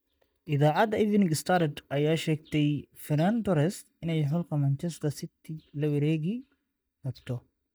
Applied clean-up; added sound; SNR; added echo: neural mask model DeepFilterNet 3.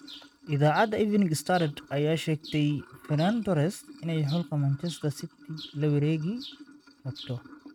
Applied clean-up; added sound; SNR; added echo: neural mask model RNNoise.